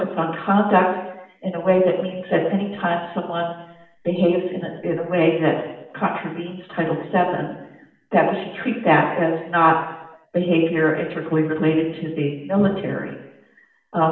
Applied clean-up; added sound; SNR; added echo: none; none; none; reverberation time 0.8 s.